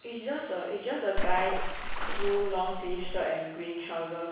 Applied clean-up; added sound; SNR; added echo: none; Water / Splash, splatter; -3 dB; reverberation time 1.1 s.